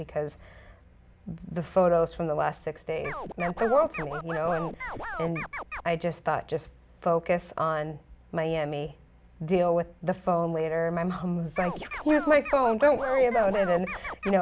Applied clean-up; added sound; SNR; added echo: none; Scratching (performance technique); 9 dB; none.